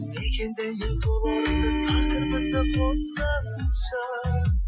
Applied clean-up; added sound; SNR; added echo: classical method Wiener filter.